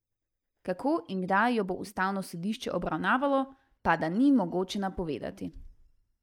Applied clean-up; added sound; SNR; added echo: neural mask model DeepFilterNet 3.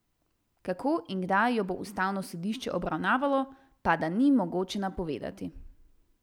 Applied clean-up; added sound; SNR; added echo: none; none; none; none.